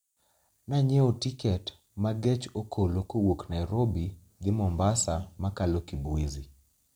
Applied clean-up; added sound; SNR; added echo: none; none; none; none.